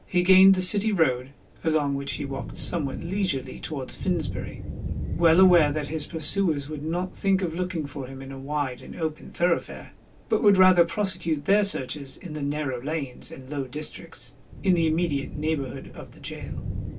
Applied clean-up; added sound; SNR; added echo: none; Thunder / Rain; 11 dB; reverberation time 0.1 s.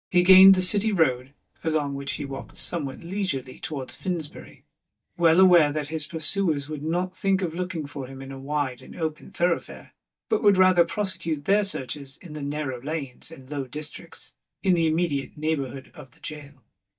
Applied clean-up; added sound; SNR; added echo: neural mask model DeepFilterNet 3.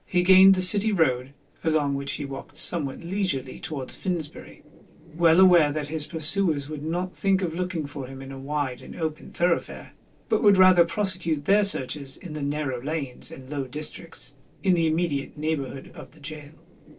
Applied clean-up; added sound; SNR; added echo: neural separator model SepFormer DNS4.